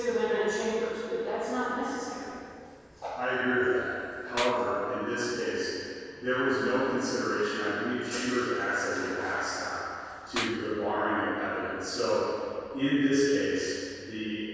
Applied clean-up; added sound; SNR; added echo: none; Clapping; 14 dB; reverberation time 2.2 s.